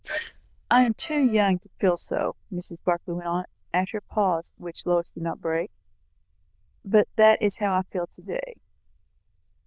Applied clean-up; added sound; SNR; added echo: neural diffusion model UNIVERSE++.